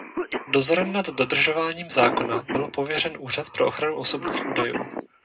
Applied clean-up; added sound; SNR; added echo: none; Cough; 7 dB; reverberation time 0.2 s.